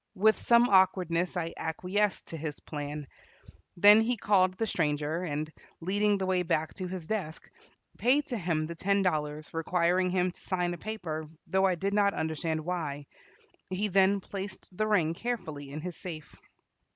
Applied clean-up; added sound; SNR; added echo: none; none; none; none.